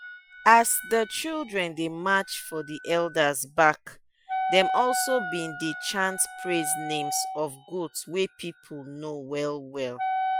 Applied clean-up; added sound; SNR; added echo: classical method Wiener filter.